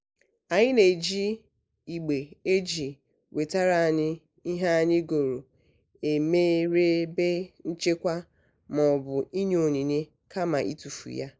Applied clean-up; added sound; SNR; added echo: neural mask model Resemble Enhance denoiser.